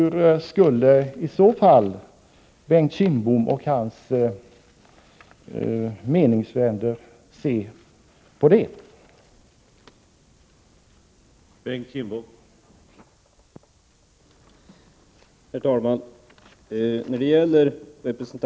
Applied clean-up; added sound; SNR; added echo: none; none; none; none.